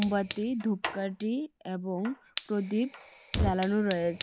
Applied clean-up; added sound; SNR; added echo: none; Fire; 3 dB; none.